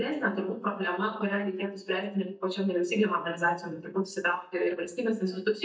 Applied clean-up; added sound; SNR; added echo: neural mask model DeepFilterNet 3.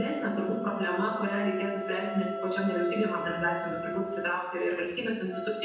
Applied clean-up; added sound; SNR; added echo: none; Wind instrument, woodwind instrument; 8 dB; reverberation time 0.9 s.